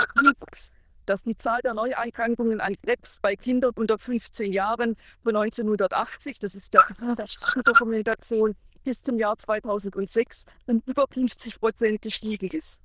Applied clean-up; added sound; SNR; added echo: neural diffusion model UNIVERSE++.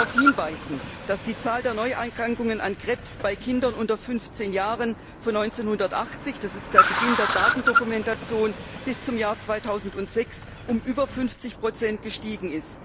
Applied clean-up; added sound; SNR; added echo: none; Car; 2 dB; none.